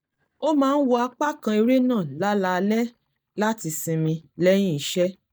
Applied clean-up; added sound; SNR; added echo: neural mask model DeepFilterNet 3.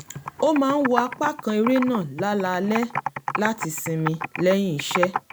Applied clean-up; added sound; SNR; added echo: none; Computer keyboard; 7 dB; none.